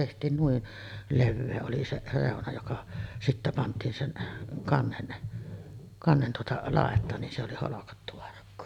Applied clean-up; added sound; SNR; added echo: none; none; none; none.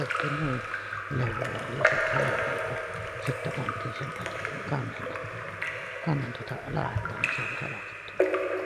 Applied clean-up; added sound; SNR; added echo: none; Drip / Trickle, dribble / Splash, splatter; -3 dB; none.